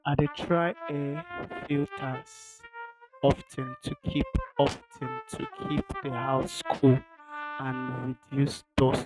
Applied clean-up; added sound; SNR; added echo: neural mask model RNNoise.